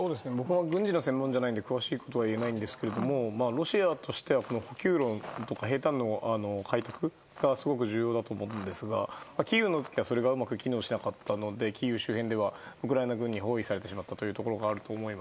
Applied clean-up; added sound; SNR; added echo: none; none; none; none.